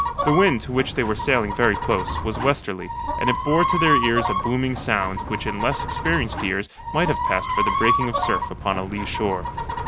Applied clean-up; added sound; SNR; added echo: none; Chicken, rooster; 2 dB; none.